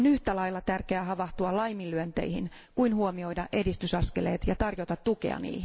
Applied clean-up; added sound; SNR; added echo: none; none; none; none.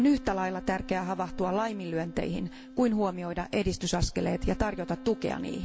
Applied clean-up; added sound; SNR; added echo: none; Wind instrument, woodwind instrument; 16 dB; none.